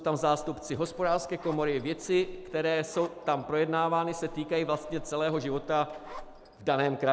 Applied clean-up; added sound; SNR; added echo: none; Zipper (clothing) + Walk, footsteps; 17 dB; none.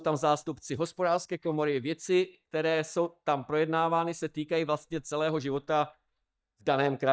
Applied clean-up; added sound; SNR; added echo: neural mask model DeepFilterNet 3.